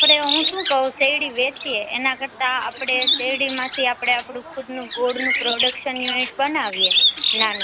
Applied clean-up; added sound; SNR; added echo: none; Bird; 0 dB; none.